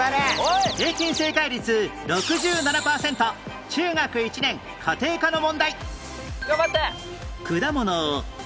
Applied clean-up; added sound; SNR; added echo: none; none; none; none.